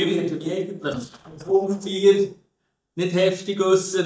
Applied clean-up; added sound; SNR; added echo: neural mask model DeepFilterNet 3.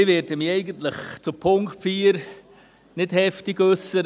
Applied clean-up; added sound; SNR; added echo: none; none; none; none.